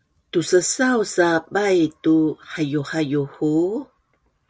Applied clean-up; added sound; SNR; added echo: none; none; none; none.